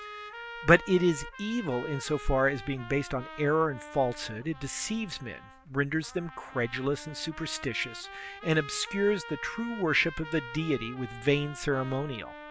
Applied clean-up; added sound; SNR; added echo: none; Trumpet; 14 dB; none.